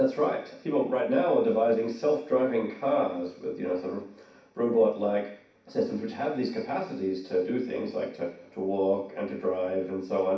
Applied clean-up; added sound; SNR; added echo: none; none; none; reverberation time 0.6 s.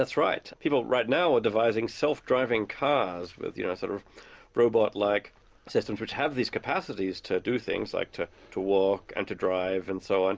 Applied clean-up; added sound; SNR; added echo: none; none; none; none.